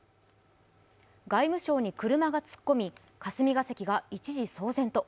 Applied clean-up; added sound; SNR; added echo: none; none; none; none.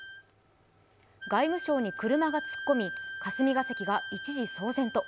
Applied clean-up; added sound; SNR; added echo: none; Wind instrument, woodwind instrument; 10 dB; none.